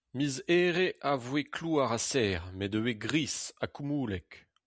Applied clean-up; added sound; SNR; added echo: none; none; none; none.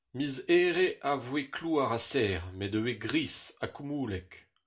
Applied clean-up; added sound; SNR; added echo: none; none; none; reverberation time 0.3 s.